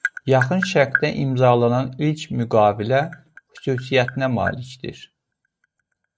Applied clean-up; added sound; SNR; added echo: neural mask model RNNoise.